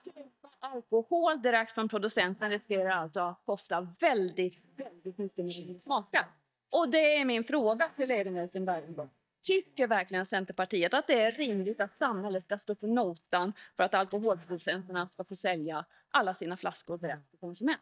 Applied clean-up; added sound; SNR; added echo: neural mask model DeepFilterNet 3.